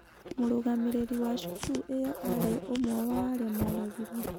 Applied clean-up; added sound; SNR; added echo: none; Insect; 7 dB; none.